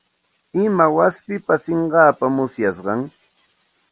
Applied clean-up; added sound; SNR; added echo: none; none; none; none.